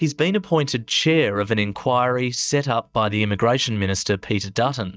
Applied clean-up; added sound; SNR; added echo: neural mask model DeepFilterNet 3.